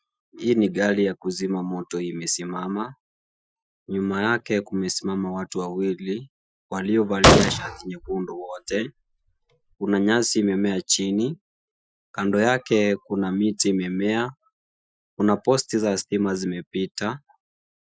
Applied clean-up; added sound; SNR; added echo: classical method Wiener filter.